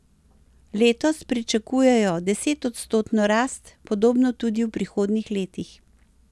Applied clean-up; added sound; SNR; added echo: none; none; none; none.